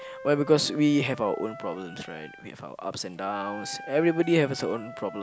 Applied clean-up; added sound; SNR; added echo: none; Wind instrument, woodwind instrument; 16 dB; none.